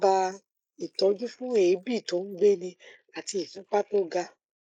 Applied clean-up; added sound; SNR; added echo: neural mask model Resemble Enhance denoiser.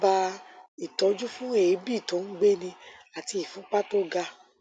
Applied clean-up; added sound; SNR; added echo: none; none; none; none.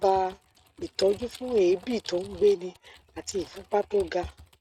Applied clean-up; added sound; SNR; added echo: neural mask model RNNoise.